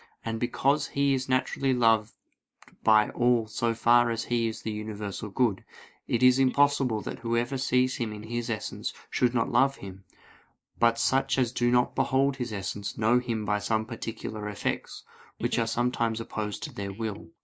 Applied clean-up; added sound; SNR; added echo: neural mask model Resemble Enhance denoiser.